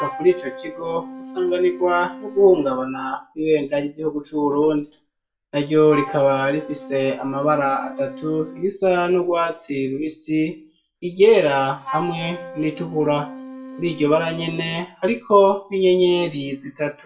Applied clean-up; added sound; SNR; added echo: none; Wind instrument, woodwind instrument; 16 dB; reverberation time 0.2 s.